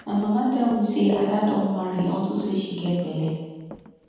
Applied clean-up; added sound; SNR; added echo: none; Run; 19 dB; reverberation time 1.2 s.